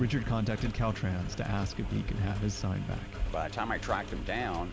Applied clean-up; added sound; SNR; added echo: none; Engine; 5 dB; none.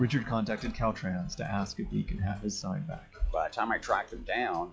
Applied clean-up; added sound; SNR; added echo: classical method log-MMSE.